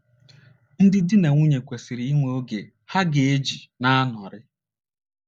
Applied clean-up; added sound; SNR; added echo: none; none; none; none.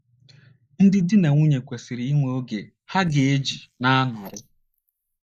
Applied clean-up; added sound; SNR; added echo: neural mask model Resemble Enhance denoiser.